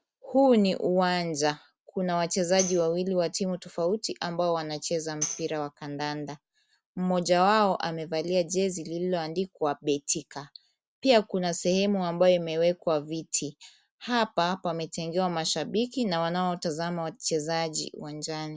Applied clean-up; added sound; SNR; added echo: none; Tambourine; 11 dB; none.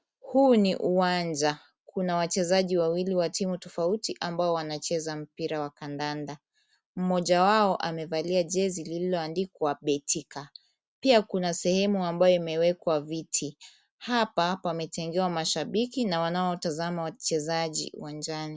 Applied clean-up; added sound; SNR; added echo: none; none; none; none.